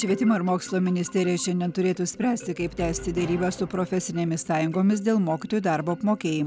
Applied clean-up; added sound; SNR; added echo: none; none; none; none.